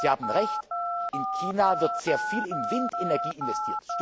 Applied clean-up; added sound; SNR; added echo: none; Telephone; 1 dB; none.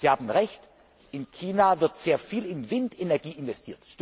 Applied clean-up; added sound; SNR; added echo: none; none; none; none.